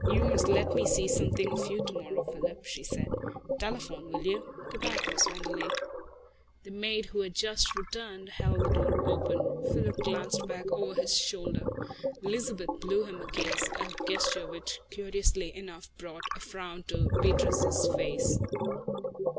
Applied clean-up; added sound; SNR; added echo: none; Gurgling; -3 dB; none.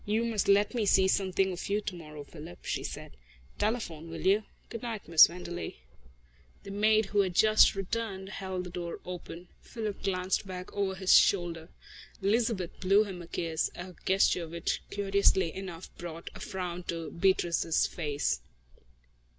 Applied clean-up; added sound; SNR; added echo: none; none; none; none.